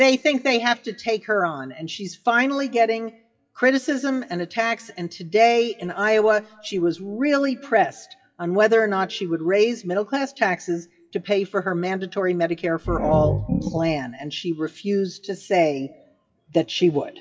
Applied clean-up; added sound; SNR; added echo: classical method WPE with log-MMSE.